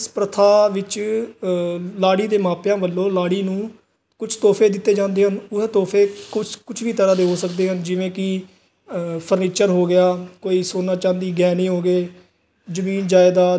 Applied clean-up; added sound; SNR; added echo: none; none; none; none.